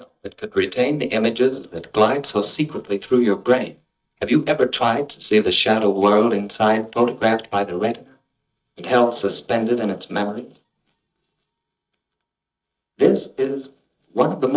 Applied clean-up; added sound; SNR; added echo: neural mask model DeepFilterNet 3.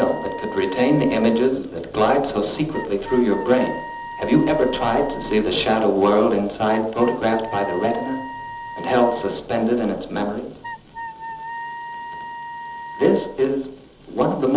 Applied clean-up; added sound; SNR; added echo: none; Wind instrument, woodwind instrument; 14 dB; reverberation time 1.2 s.